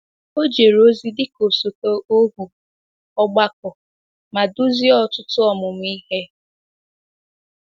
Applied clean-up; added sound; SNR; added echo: none; none; none; none.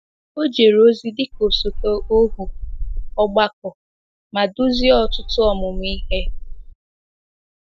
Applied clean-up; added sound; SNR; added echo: neural mask model DeepFilterNet 3.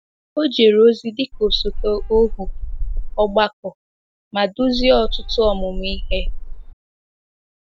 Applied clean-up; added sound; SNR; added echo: none; Meow; 3 dB; none.